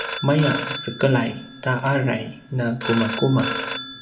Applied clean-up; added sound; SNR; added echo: none; Telephone; 9 dB; reverberation time 0.5 s.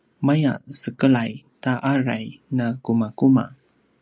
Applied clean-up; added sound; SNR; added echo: none; none; none; none.